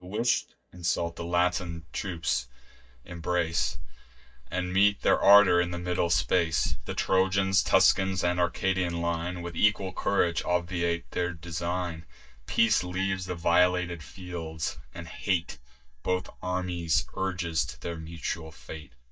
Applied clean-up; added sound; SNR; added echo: neural mask model DeepFilterNet 3.